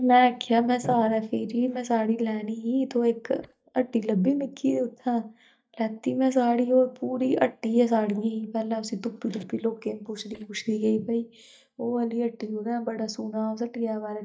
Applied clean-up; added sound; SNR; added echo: neural mask model DeepFilterNet 3.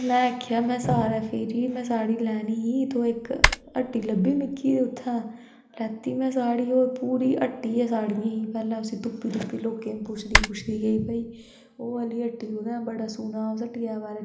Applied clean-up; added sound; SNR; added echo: none; Typing; 1 dB; reverberation time 0.8 s.